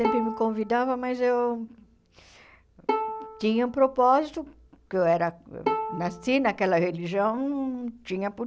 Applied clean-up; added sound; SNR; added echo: none; Bowed string instrument; 9 dB; none.